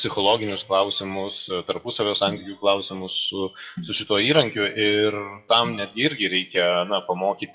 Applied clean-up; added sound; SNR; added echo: classical method WPE with log-MMSE.